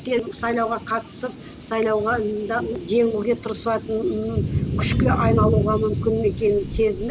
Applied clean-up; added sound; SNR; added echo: none; Thunder / Cricket; 4 dB; none.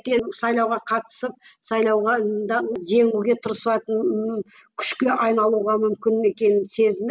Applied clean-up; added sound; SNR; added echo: none; none; none; none.